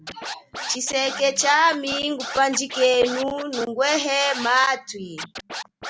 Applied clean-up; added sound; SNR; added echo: none; Scratching (performance technique); 12 dB; none.